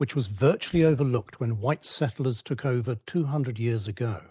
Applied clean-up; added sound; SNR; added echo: neural mask model DeepFilterNet 3.